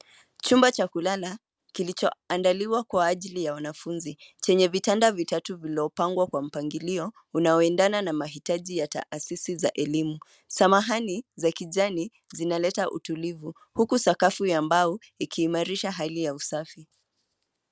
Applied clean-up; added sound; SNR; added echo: none; none; none; none.